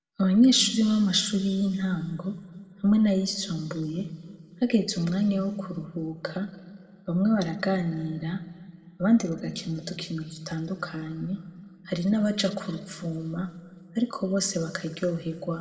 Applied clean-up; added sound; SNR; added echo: none; none; none; reverberation time 1.7 s.